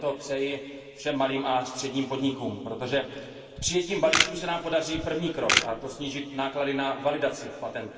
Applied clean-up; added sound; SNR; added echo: none; Camera; 0 dB; reverberation time 2.4 s.